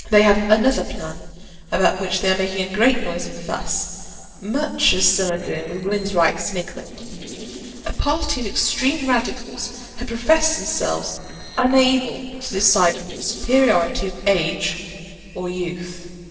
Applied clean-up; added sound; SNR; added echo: neural separator model SepFormer DNS4.